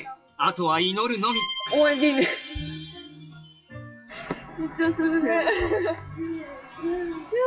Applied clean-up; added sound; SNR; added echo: classical method WPE with log-MMSE.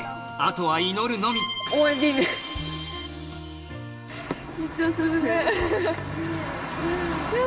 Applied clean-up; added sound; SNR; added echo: none; Accordion; 7 dB; reverberation time 1.1 s.